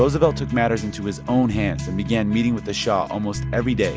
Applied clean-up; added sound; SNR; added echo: none; none; none; none.